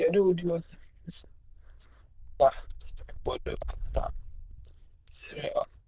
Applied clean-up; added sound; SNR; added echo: neural diffusion model UNIVERSE++.